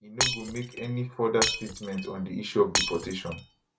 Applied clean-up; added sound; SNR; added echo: none; Shatter; 1 dB; none.